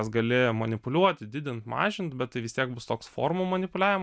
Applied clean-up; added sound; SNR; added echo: none; none; none; none.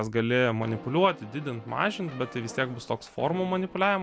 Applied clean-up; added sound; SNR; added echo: none; Brass instrument; 17 dB; none.